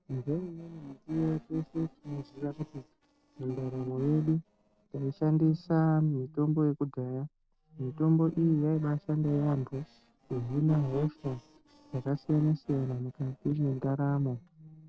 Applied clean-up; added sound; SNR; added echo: neural separator model SepFormer DNS4.